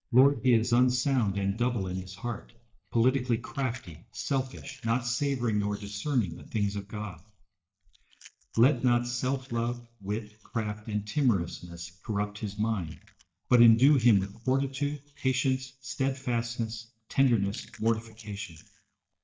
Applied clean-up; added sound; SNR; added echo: neural mask model DeepFilterNet 3.